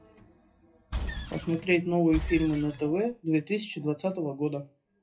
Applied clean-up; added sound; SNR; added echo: classical method WPE with log-MMSE.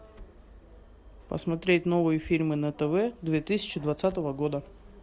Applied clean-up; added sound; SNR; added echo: none; none; none; none.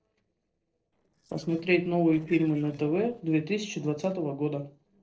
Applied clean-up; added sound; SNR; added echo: neural separator model SepFormer DNS4.